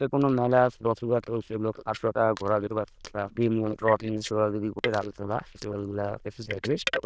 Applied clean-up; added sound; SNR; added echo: neural diffusion model UNIVERSE++.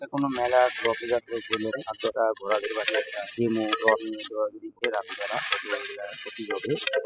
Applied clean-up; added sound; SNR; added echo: classical method spectral subtraction.